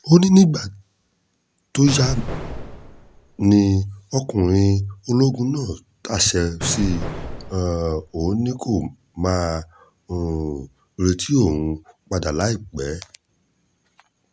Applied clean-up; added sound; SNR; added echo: none; Explosion; 11 dB; none.